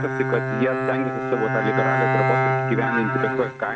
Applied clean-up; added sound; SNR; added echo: neural mask model RNNoise.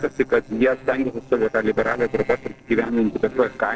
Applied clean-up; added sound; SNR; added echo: neural separator model SepFormer DNS4.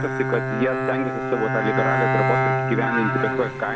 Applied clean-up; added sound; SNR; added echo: none; Bowed string instrument; -3 dB; none.